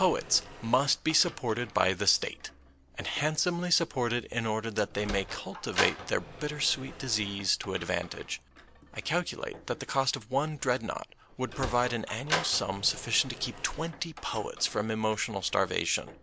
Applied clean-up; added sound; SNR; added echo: none; Sliding door; 12 dB; none.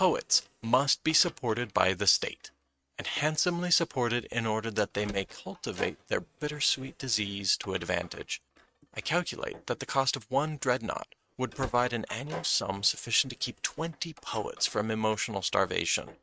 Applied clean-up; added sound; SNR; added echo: neural mask model RNNoise.